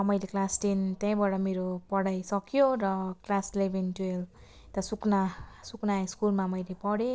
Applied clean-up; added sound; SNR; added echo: none; none; none; none.